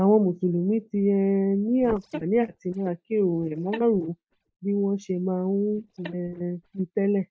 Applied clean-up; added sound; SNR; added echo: neural mask model DeepFilterNet 3.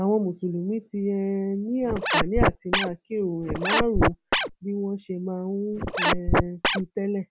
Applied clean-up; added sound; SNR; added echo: none; Scratching (performance technique); -4 dB; none.